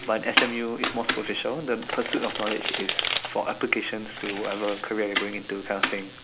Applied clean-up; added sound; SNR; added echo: none; Domestic sounds, home sounds; 2 dB; none.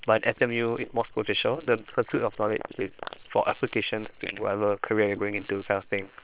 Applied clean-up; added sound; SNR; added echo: neural separator model SepFormer WHAM!.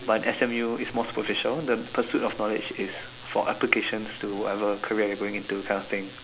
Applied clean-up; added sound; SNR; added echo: none; none; none; none.